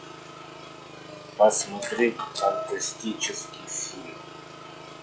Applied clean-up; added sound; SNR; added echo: classical method log-MMSE.